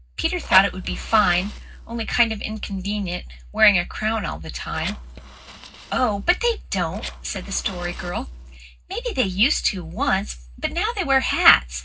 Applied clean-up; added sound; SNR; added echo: neural separator model SepFormer DNS4.